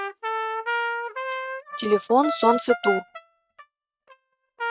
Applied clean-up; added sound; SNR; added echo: neural mask model RNNoise.